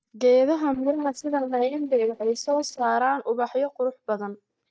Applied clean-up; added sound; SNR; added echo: neural mask model DeepFilterNet 3.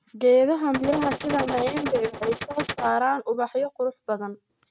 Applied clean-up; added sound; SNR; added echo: neural mask model RNNoise.